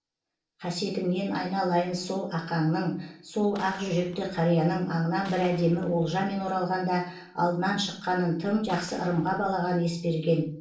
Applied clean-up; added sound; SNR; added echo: neural separator model SepFormer DNS4.